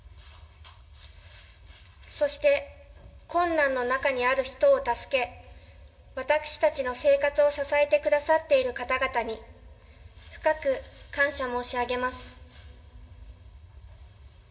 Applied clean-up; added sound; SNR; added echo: none; none; none; reverberation time 1.3 s.